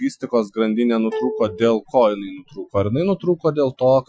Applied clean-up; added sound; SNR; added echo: classical method Wiener filter.